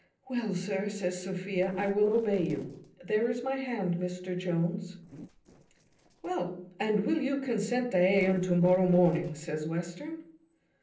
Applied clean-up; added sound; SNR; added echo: neural separator model SepFormer DNS4.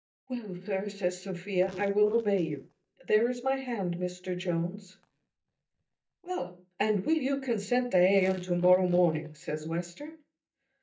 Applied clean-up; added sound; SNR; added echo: neural mask model DeepFilterNet 3.